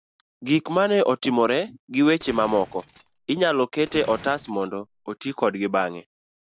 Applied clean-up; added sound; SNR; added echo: none; Gunshot, gunfire; 20 dB; none.